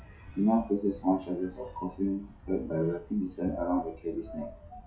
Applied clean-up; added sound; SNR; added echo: classical method WPE with log-MMSE.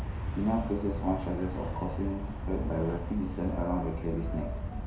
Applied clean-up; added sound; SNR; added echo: none; Aircraft; 2 dB; reverberation time 0.5 s.